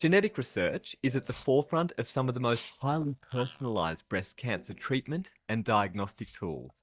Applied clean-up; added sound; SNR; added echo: neural mask model DeepFilterNet 3.